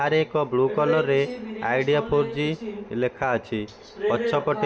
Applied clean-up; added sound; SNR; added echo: none; none; none; none.